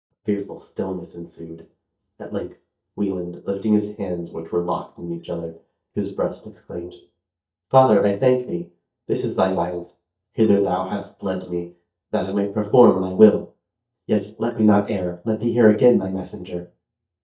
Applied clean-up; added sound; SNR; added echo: neural mask model DeepFilterNet 3.